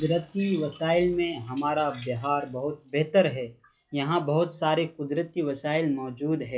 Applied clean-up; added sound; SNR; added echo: classical method log-MMSE.